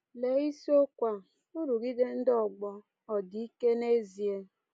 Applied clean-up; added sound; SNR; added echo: none; none; none; none.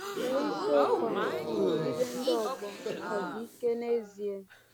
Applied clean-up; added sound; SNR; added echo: none; Crowd / Gasp; 0 dB; none.